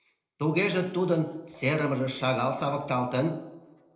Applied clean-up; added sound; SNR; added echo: neural separator model SepFormer DNS4.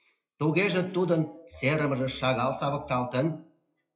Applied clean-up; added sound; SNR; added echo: classical method WPE with log-MMSE.